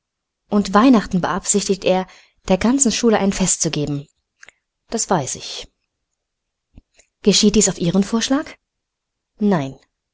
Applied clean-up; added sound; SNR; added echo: none; none; none; none.